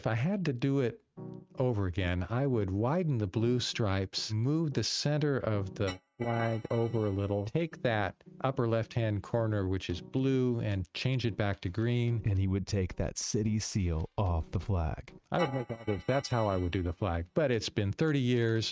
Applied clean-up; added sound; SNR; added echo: neural mask model RNNoise.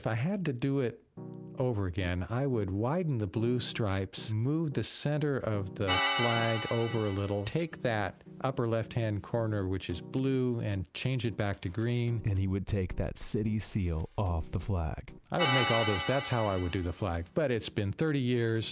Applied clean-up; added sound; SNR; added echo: none; Organ; 3 dB; none.